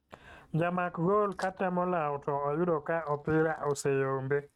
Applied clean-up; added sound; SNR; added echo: neural mask model RNNoise.